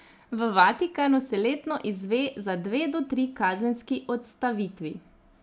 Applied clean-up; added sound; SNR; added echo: none; none; none; none.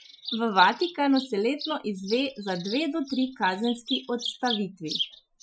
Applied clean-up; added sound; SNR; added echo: classical method Wiener filter.